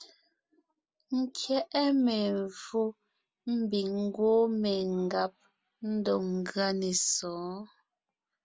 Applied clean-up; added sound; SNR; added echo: none; none; none; none.